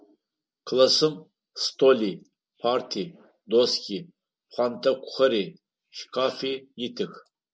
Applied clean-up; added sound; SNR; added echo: none; none; none; none.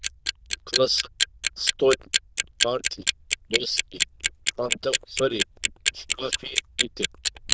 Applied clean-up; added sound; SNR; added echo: neural diffusion model UNIVERSE++.